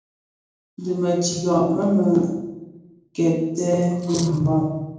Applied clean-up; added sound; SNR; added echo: neural separator model SepFormer DNS4.